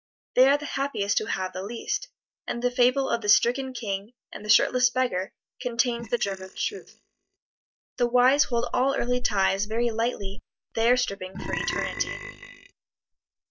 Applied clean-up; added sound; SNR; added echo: neural mask model DeepFilterNet 3.